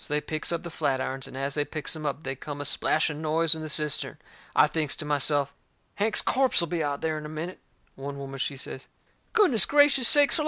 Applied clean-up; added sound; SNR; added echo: none; none; none; none.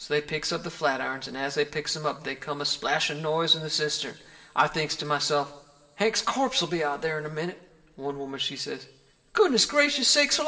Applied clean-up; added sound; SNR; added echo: none; none; none; reverberation time 2.0 s.